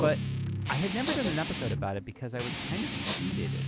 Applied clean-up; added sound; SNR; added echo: none; Guitar + Respiratory sounds; -1 dB; none.